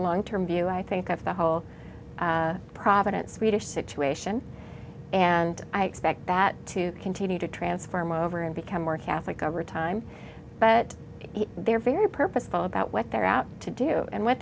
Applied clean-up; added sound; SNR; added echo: none; none; none; none.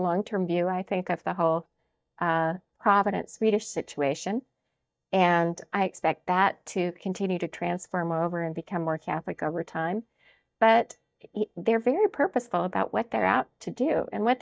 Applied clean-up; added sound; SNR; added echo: neural mask model DeepFilterNet 3.